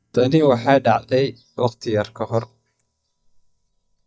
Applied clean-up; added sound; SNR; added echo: neural mask model DeepFilterNet 3.